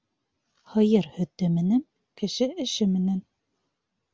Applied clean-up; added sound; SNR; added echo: none; none; none; none.